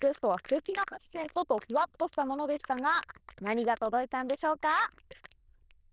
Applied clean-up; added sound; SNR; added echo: neural diffusion model UNIVERSE++.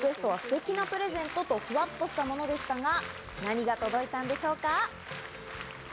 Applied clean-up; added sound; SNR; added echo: none; Applause; 12 dB; none.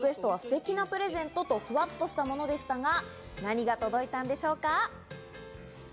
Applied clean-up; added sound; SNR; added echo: none; none; none; none.